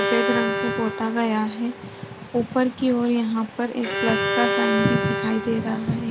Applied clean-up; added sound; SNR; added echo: none; Bowed string instrument; 3 dB; none.